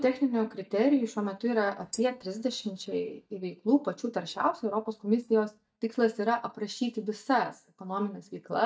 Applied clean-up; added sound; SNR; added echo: neural mask model DeepFilterNet 3.